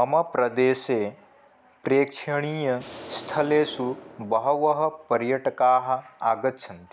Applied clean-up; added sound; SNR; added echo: none; Explosion; 17 dB; none.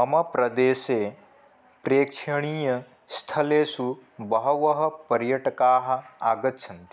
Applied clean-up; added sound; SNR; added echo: none; none; none; none.